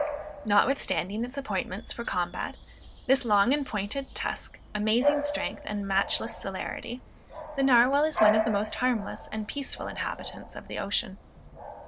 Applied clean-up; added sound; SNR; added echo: none; Bark / Bird vocalization, bird call, bird song; 6 dB; none.